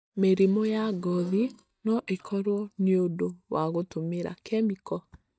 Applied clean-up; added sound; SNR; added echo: neural mask model DeepFilterNet 3.